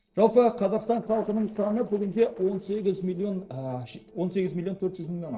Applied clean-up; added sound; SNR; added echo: neural separator model SepFormer DNS4.